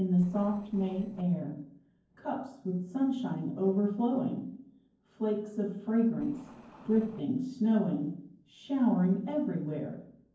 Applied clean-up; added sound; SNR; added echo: neural separator model SepFormer DNS4.